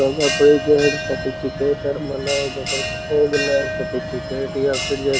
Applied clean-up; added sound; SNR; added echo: none; Bell; 6 dB; none.